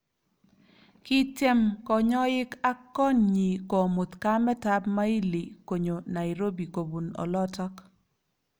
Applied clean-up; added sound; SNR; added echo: none; none; none; none.